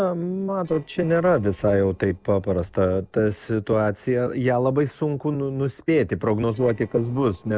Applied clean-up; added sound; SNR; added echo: neural separator model SepFormer DNS4.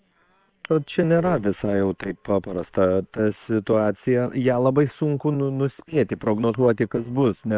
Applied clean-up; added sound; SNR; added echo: neural separator model SepFormer WHAM!.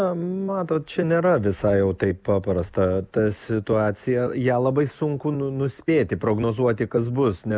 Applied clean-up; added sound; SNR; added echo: none; none; none; none.